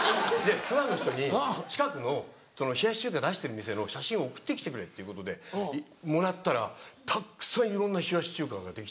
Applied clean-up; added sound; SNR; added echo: none; none; none; none.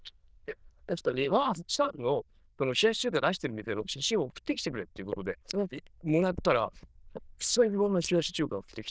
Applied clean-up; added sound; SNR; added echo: neural diffusion model UNIVERSE++.